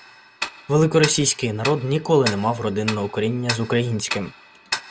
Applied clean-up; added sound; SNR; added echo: none; Tick-tock; 10 dB; none.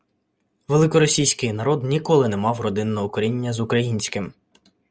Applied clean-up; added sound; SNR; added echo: none; none; none; none.